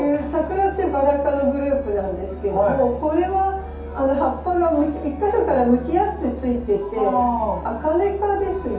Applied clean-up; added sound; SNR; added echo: none; Musical instrument; 14 dB; reverberation time 0.6 s.